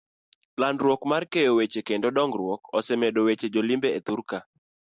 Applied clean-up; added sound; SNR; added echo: none; none; none; none.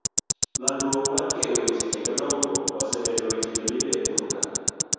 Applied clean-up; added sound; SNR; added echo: none; Tick-tock; -1 dB; reverberation time 2.2 s.